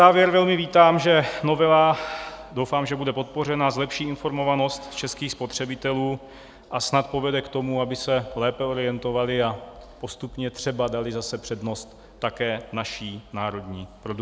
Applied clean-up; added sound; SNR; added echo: none; none; none; none.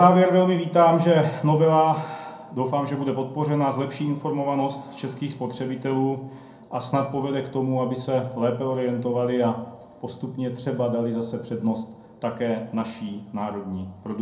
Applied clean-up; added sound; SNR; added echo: none; none; none; reverberation time 0.6 s.